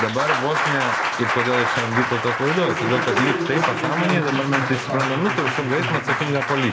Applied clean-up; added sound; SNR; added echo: none; Applause; -1 dB; none.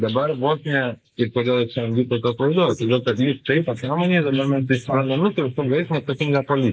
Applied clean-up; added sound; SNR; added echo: neural mask model Resemble Enhance denoiser.